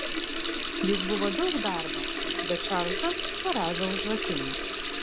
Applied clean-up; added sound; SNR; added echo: none; Water tap, faucet; -4 dB; none.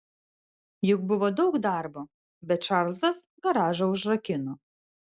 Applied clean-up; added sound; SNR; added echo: none; none; none; none.